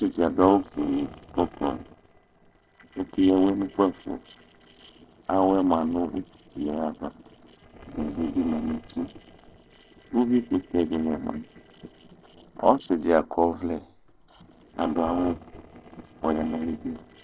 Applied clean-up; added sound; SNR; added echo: neural separator model SepFormer DNS4.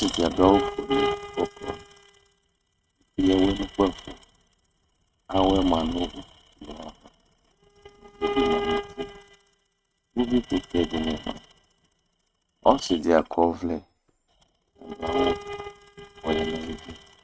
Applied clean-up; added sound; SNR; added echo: neural mask model RNNoise.